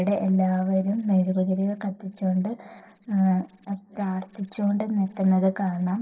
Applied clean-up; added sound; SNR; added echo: neural separator model SepFormer DNS4.